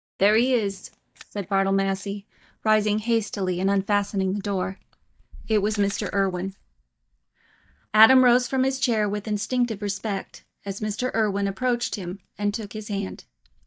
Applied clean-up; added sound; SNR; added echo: neural mask model DeepFilterNet 3.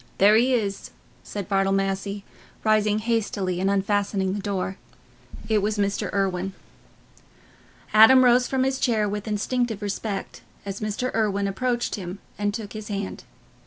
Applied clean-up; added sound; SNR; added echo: none; none; none; none.